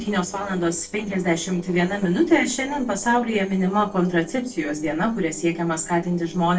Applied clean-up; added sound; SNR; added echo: neural separator model SepFormer DNS4.